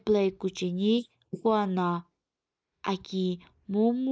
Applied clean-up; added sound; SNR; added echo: neural mask model Resemble Enhance denoiser.